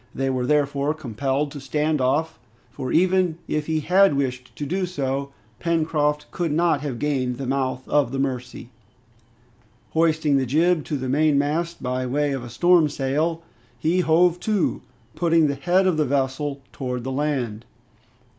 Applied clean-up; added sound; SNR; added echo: none; none; none; none.